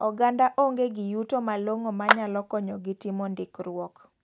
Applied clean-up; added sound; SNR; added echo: none; Clapping; 2 dB; none.